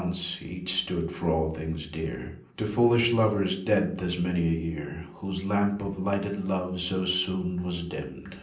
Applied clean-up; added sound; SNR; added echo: none; none; none; reverberation time 0.6 s.